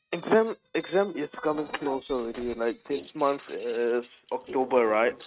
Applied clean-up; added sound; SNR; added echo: neural mask model RNNoise.